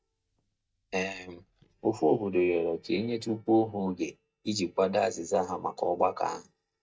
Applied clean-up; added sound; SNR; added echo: neural mask model DeepFilterNet 3.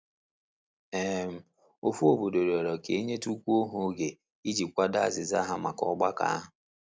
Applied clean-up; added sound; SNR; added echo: none; none; none; none.